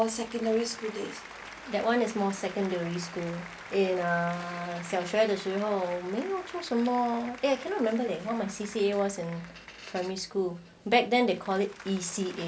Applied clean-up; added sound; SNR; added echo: none; Applause; 16 dB; none.